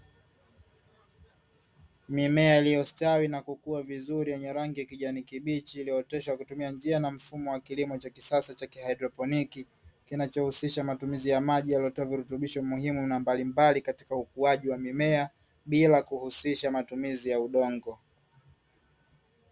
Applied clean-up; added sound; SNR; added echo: none; none; none; none.